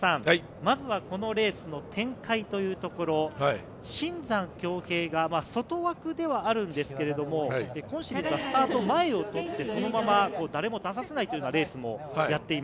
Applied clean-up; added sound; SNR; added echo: none; none; none; none.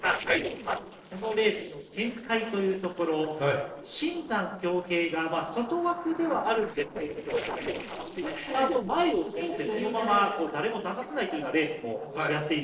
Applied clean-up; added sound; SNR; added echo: neural separator model SepFormer DNS4.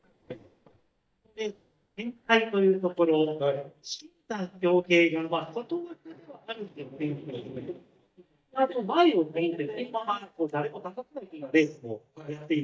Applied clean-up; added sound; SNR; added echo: neural mask model DeepFilterNet 3.